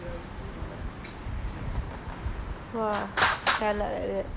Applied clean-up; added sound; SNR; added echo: none; Traffic noise, roadway noise; 1 dB; none.